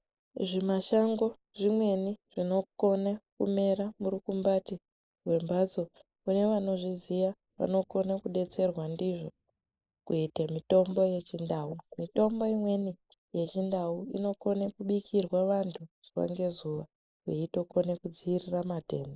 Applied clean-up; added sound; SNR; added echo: neural mask model Resemble Enhance denoiser.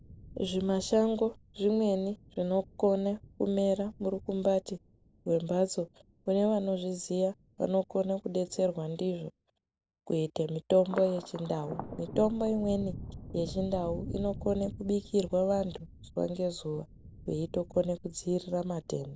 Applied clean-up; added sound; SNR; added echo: none; Thunder; 16 dB; none.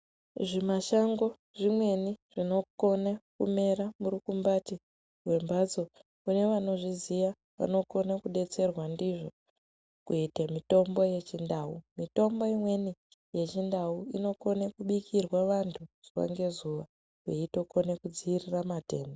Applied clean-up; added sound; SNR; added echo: none; none; none; none.